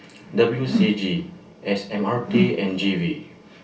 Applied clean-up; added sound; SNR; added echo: none; Whoosh, swoosh, swish; 3 dB; reverberation time 0.3 s.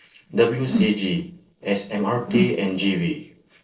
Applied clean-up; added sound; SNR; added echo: neural separator model SepFormer DNS4.